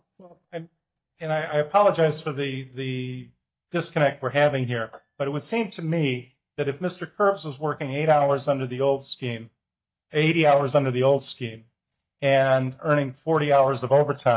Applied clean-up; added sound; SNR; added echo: neural mask model DeepFilterNet 3.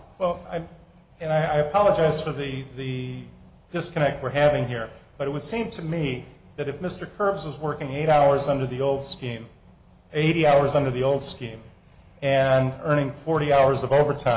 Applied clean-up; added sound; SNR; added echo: none; none; none; none.